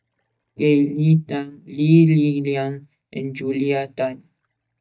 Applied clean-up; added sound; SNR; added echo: neural mask model DeepFilterNet 3.